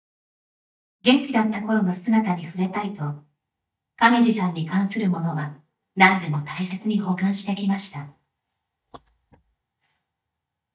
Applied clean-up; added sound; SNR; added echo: neural mask model DeepFilterNet 3.